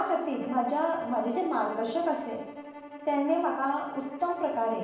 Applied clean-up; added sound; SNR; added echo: none; Bowed string instrument; 13 dB; reverberation time 0.9 s.